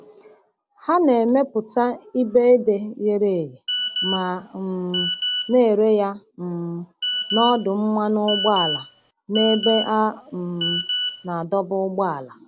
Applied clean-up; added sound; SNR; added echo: none; Telephone; 3 dB; none.